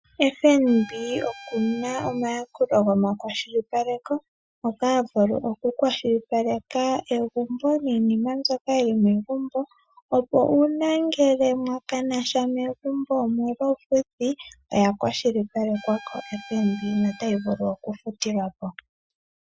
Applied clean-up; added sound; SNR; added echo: classical method Wiener filter.